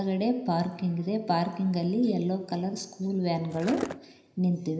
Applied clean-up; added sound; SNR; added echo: none; Skateboard; 7 dB; reverberation time 0.9 s.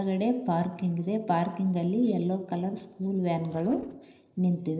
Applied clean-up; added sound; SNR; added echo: neural separator model SepFormer DNS4.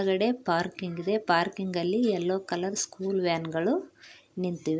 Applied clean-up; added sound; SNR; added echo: none; none; none; none.